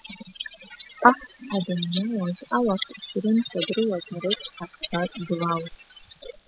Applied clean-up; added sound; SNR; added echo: classical method spectral subtraction.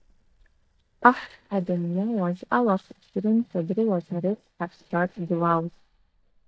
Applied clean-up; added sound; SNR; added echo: neural mask model DeepFilterNet 3.